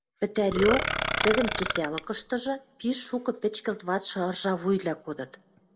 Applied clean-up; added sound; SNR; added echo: none; Burping, eructation; 1 dB; reverberation time 0.9 s.